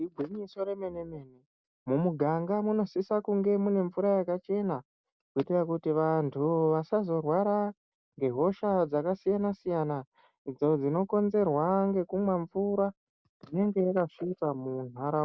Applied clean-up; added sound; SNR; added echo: none; none; none; none.